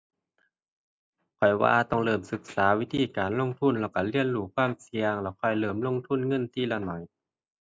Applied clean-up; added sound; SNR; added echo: none; none; none; none.